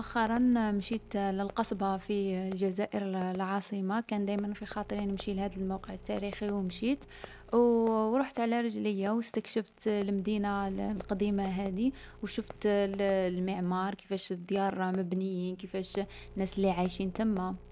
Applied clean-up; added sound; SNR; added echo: none; Fireworks + Engine / Car; 18 dB; none.